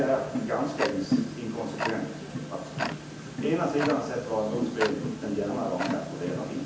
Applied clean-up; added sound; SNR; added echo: none; Tick-tock; 4 dB; reverberation time 0.9 s.